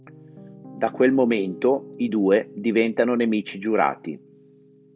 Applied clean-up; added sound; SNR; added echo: none; Piano; 20 dB; none.